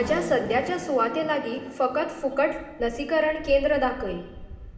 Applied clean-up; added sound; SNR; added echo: none; Race car, auto racing / Accelerating, revving, vroom; 13 dB; reverberation time 0.6 s.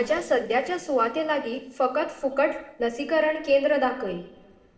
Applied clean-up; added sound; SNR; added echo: neural separator model SepFormer DNS4.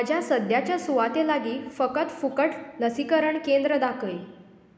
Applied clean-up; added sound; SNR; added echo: none; none; none; none.